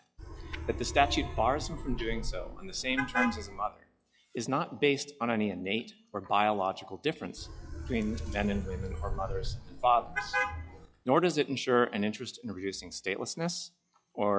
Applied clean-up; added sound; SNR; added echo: classical method log-MMSE.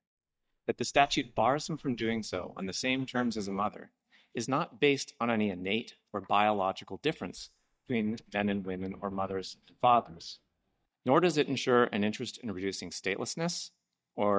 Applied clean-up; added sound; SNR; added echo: neural mask model DeepFilterNet 3.